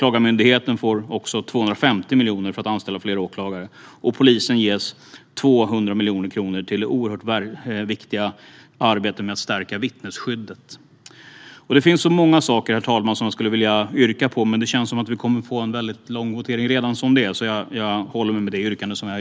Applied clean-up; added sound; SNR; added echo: none; none; none; none.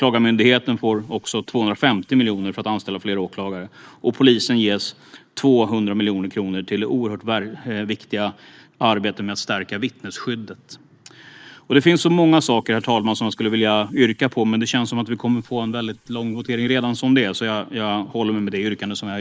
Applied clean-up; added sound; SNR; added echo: neural mask model Resemble Enhance denoiser.